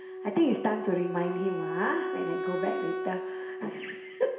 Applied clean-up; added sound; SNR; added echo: none; Wind instrument, woodwind instrument; 4 dB; reverberation time 0.7 s.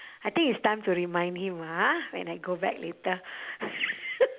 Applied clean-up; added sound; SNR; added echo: none; none; none; none.